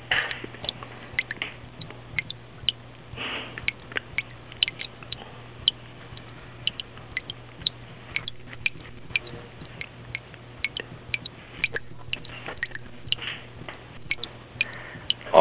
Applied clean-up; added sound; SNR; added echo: none; Drip; 1 dB; none.